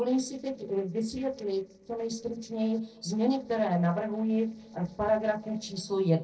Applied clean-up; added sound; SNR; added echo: neural separator model SepFormer DNS4.